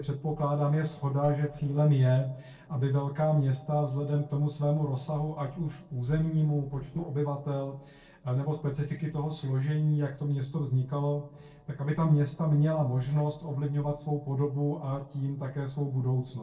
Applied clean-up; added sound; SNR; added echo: neural separator model SepFormer DNS4.